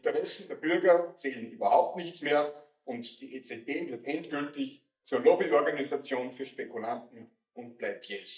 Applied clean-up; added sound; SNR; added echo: neural mask model DeepFilterNet 3.